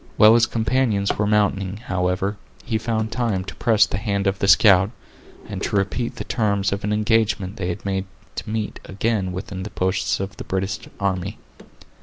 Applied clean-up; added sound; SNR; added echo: none; Drawer open or close; 20 dB; none.